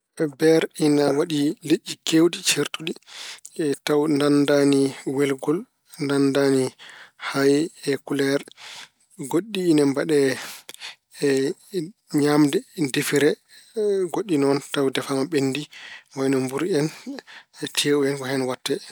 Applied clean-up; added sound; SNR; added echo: none; none; none; none.